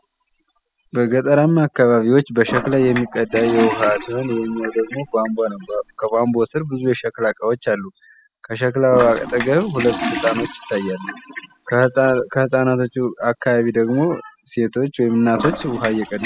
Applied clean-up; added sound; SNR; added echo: classical method spectral subtraction.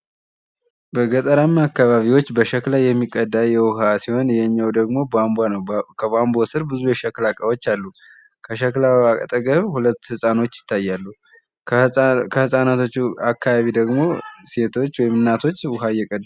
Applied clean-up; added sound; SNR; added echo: none; none; none; none.